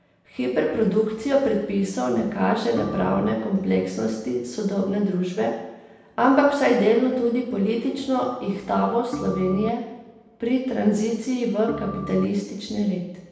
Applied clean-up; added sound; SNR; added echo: none; Organ; 12 dB; reverberation time 0.9 s.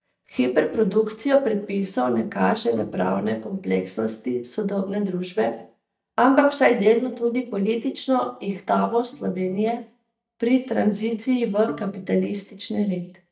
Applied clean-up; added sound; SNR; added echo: neural mask model DeepFilterNet 3.